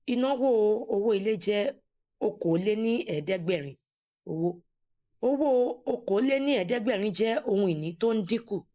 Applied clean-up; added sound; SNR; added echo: neural mask model Resemble Enhance denoiser.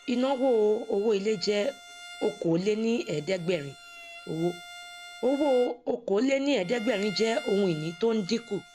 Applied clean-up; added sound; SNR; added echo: none; Bowed string instrument; 18 dB; none.